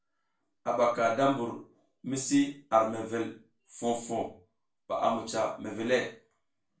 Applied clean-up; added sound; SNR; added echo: none; none; none; reverberation time 0.3 s.